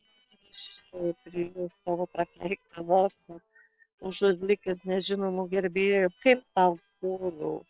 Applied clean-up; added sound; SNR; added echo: neural separator model SepFormer WHAM!.